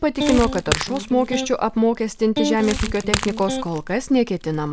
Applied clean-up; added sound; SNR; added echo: none; Electric guitar + Crackle; 5 dB; none.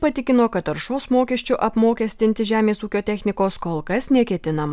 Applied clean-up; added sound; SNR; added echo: none; none; none; none.